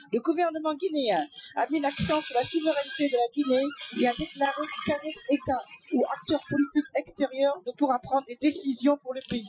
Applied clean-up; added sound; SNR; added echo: classical method Wiener filter.